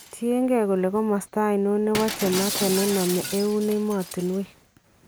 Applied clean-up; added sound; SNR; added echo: none; Shatter; 10 dB; none.